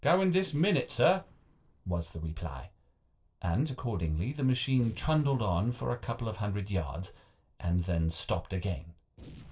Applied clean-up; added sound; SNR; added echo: neural separator model SepFormer DNS4.